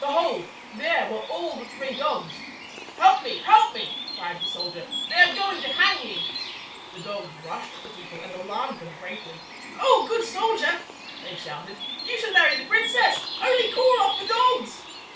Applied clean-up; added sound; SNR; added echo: none; Bird; 10 dB; reverberation time 0.3 s.